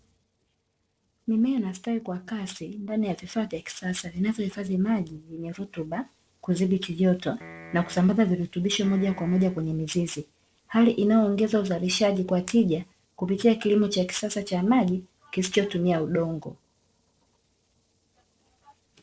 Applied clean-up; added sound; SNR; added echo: neural separator model SepFormer DNS4.